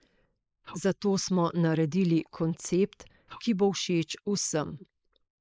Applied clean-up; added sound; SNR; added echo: neural mask model Resemble Enhance denoiser.